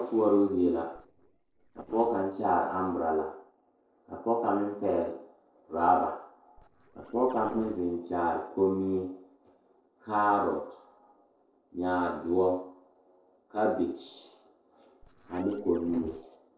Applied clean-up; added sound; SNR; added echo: neural separator model SepFormer DNS4.